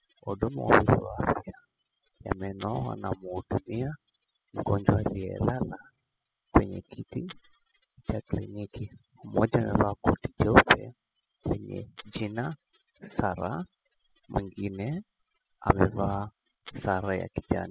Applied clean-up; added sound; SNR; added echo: classical method spectral subtraction.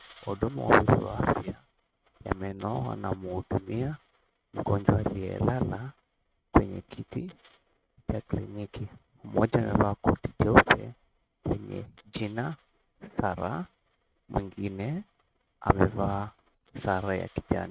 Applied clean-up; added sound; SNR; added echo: neural mask model RNNoise.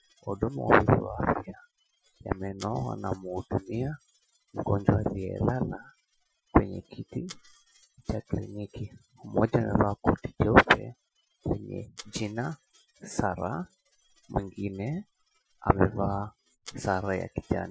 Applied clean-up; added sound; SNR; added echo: classical method Wiener filter.